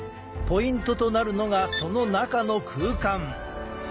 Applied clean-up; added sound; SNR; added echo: none; none; none; none.